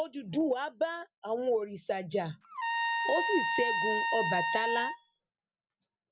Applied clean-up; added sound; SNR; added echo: none; Trumpet; -2 dB; none.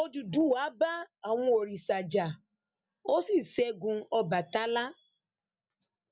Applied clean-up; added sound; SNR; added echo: none; none; none; none.